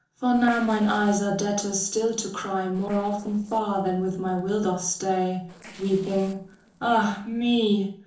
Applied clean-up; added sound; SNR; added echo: neural separator model SepFormer DNS4.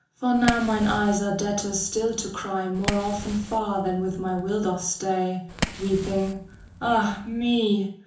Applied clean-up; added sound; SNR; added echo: none; Fire; 11 dB; reverberation time 0.7 s.